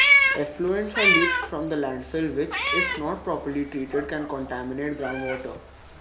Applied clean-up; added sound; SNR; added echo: none; Meow; -3 dB; none.